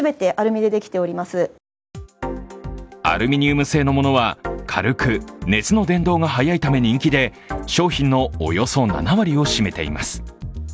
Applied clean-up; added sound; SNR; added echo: none; none; none; none.